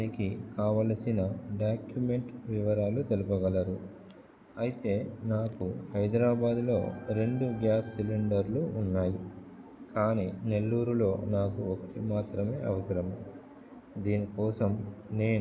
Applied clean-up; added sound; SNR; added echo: none; none; none; none.